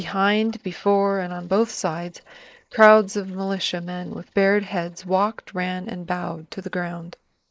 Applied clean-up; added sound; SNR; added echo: neural mask model Resemble Enhance denoiser.